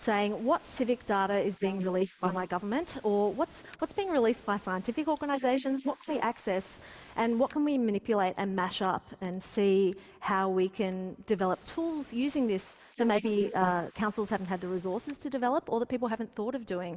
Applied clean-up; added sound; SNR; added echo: neural mask model Resemble Enhance denoiser.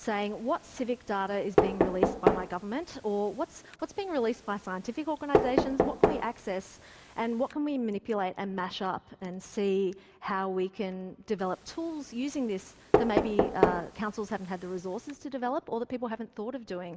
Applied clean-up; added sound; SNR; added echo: none; Knock; -1 dB; none.